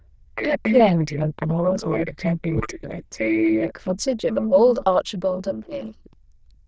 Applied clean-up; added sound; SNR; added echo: neural diffusion model UNIVERSE++.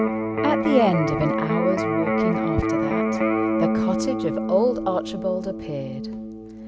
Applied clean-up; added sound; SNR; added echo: none; Electric guitar; -2 dB; none.